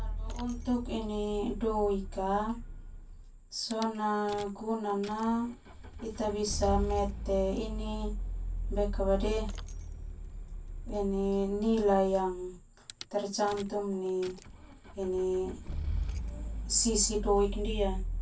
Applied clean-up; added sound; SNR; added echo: none; Rattle / Engine starting / Car; 5 dB; reverberation time 0.2 s.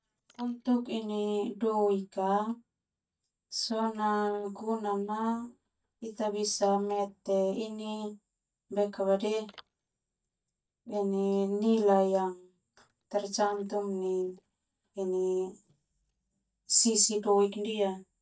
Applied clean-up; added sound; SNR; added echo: neural mask model DeepFilterNet 3.